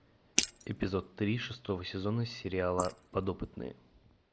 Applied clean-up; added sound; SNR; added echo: neural mask model Resemble Enhance denoiser.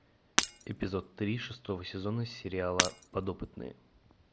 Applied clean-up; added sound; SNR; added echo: none; Shatter; 0 dB; none.